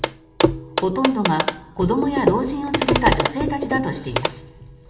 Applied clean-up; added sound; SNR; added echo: none; Clock; 0 dB; reverberation time 0.9 s.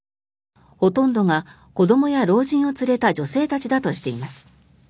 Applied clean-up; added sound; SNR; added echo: none; none; none; none.